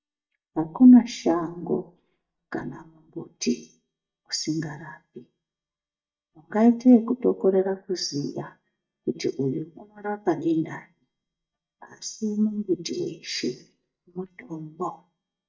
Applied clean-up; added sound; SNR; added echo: neural mask model DeepFilterNet 3.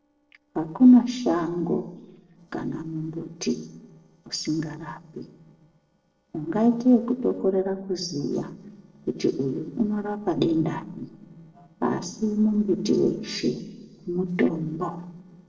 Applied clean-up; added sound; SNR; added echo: neural separator model SepFormer DNS4.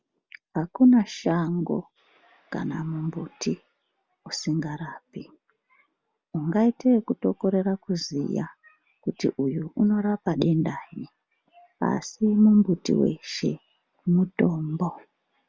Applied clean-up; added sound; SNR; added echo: none; none; none; none.